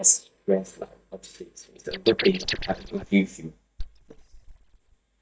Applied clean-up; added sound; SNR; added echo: neural mask model DeepFilterNet 3.